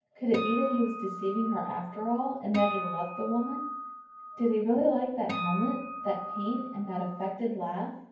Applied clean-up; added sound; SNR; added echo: none; Acoustic guitar; 7 dB; reverberation time 0.9 s.